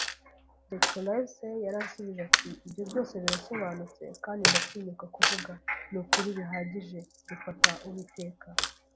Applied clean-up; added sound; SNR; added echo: none; Coin (dropping); -4 dB; none.